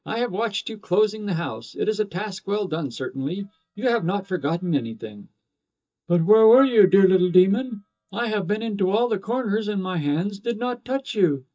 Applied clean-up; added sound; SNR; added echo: neural mask model DeepFilterNet 3.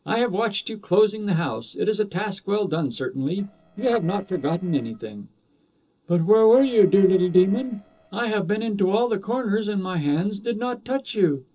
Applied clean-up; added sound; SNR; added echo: neural separator model SepFormer DNS4.